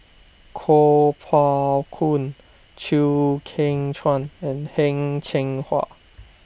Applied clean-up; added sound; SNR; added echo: none; none; none; none.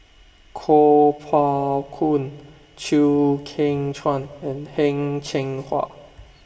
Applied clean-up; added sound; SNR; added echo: none; none; none; reverberation time 1.4 s.